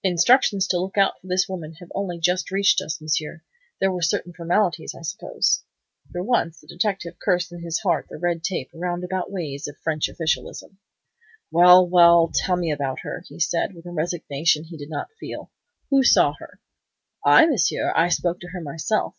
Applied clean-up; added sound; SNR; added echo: none; none; none; none.